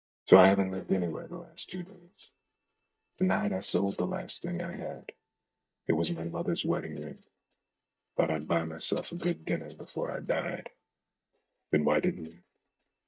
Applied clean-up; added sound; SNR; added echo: neural mask model DeepFilterNet 3.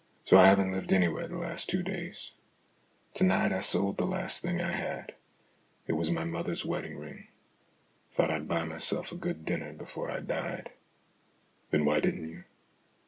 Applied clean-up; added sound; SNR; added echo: none; none; none; none.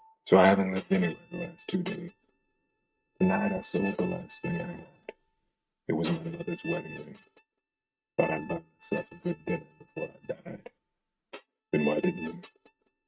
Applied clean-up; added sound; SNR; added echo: neural mask model RNNoise.